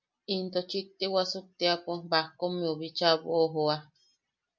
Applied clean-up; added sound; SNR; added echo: none; none; none; none.